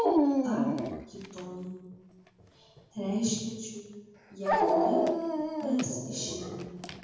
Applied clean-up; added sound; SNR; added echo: none; Dog; -5 dB; reverberation time 1.2 s.